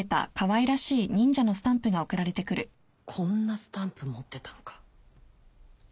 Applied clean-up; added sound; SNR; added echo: none; none; none; none.